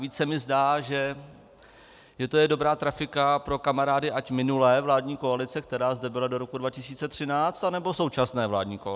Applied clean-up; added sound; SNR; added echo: none; none; none; none.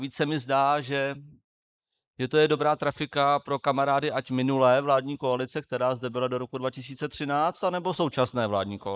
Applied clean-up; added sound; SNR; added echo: neural mask model Resemble Enhance denoiser.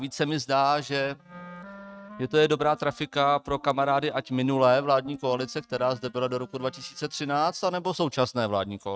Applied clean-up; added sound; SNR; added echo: neural mask model RNNoise.